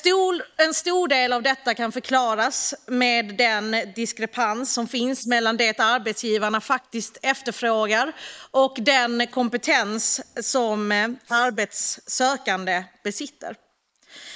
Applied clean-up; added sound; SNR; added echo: neural mask model Resemble Enhance denoiser.